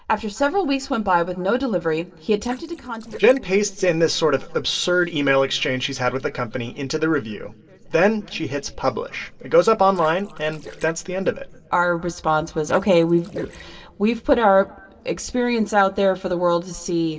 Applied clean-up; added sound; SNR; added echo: neural separator model SepFormer DNS4.